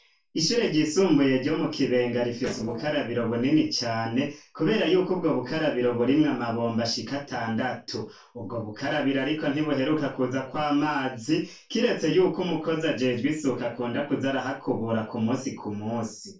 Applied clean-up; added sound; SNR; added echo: neural separator model SepFormer DNS4.